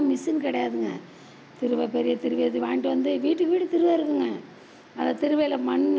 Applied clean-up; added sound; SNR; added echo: none; none; none; none.